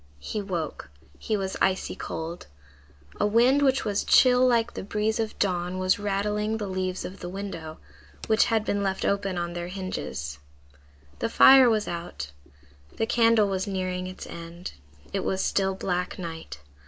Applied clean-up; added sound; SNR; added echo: none; none; none; none.